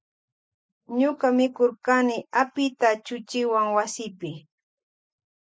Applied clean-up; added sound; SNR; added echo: none; none; none; none.